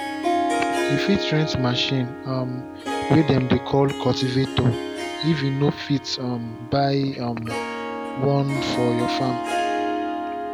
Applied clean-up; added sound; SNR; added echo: none; Harp; 4 dB; none.